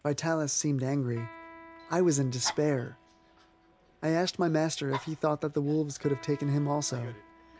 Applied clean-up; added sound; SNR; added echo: none; Electric guitar + Dog; 17 dB; none.